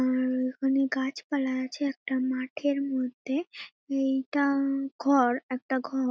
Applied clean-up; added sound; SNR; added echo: none; none; none; none.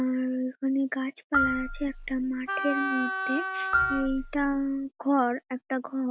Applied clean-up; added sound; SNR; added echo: none; Marimba, xylophone + Wind instrument, woodwind instrument; 2 dB; none.